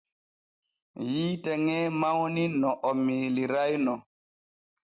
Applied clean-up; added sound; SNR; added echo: none; none; none; none.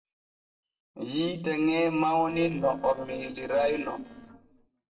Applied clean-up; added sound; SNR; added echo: neural separator model SepFormer DNS4.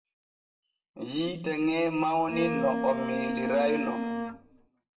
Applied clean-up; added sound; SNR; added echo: none; Bowed string instrument; 3 dB; reverberation time 0.9 s.